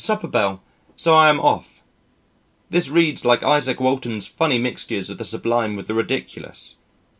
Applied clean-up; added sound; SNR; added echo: none; none; none; none.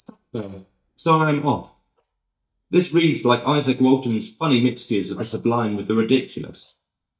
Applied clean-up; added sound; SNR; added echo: neural mask model DeepFilterNet 3.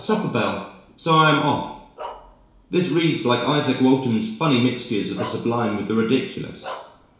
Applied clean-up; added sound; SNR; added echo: none; Bark; 19 dB; reverberation time 0.7 s.